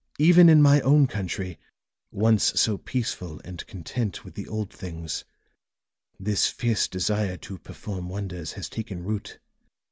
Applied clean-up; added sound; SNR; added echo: none; none; none; none.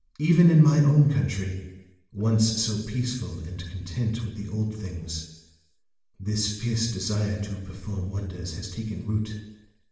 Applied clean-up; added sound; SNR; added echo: none; none; none; reverberation time 0.9 s.